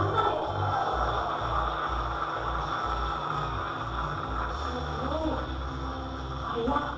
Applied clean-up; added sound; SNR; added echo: neural separator model SepFormer DNS4.